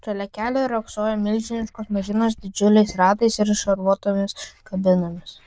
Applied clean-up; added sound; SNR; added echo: neural diffusion model UNIVERSE++.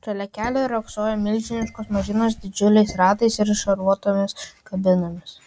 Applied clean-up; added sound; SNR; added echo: none; Dishes, pots, and pans; 18 dB; none.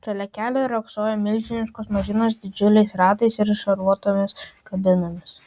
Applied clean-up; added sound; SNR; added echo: none; none; none; none.